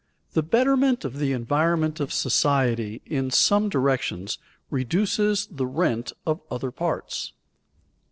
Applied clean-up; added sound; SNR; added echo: neural separator model SepFormer DNS4.